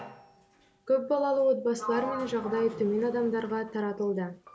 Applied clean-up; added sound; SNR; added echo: none; Sliding door; 14 dB; none.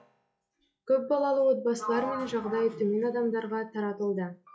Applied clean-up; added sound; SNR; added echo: classical method log-MMSE.